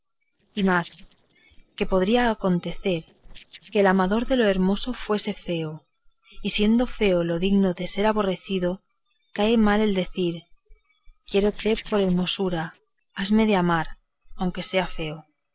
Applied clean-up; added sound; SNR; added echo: neural separator model SepFormer DNS4.